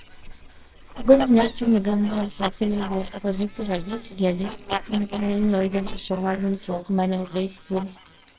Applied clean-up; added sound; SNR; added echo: neural separator model SepFormer WHAMR!.